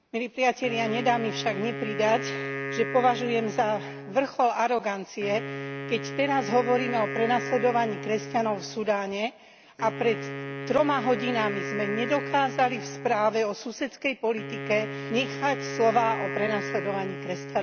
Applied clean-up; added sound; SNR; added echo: none; Wind instrument, woodwind instrument; 8 dB; none.